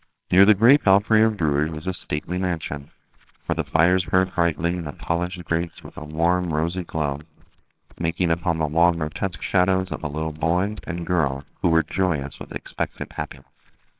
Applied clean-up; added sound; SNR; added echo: neural separator model SepFormer WHAMR!.